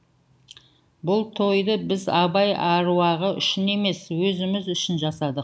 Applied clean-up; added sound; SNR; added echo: none; none; none; none.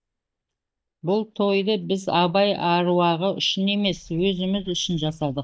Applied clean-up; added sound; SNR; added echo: neural mask model DeepFilterNet 3.